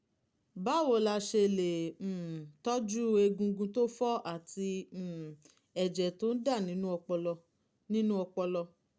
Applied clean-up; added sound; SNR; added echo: none; none; none; none.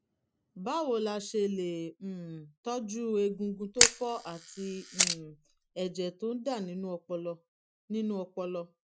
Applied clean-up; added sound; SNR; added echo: classical method Wiener filter.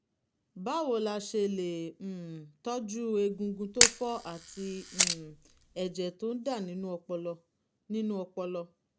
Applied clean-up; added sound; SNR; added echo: none; Camera; -4 dB; none.